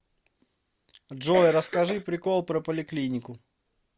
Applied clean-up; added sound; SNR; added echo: none; Cough; 6 dB; none.